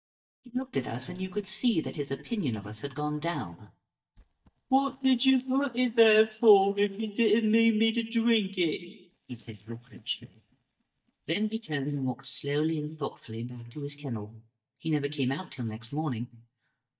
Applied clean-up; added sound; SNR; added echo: neural mask model DeepFilterNet 3.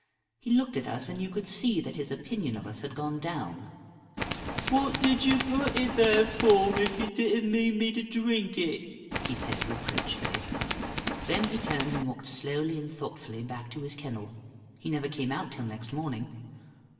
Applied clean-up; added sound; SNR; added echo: none; Tools; 0 dB; reverberation time 2.2 s.